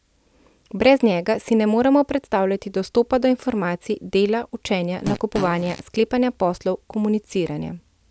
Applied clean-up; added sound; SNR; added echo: none; Fart; 11 dB; none.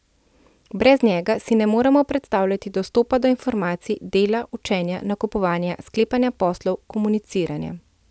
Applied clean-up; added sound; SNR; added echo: none; none; none; none.